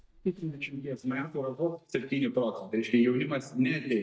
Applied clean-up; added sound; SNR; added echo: neural mask model DeepFilterNet 3.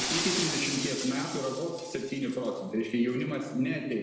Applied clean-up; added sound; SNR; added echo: none; Shatter; 6 dB; reverberation time 1.0 s.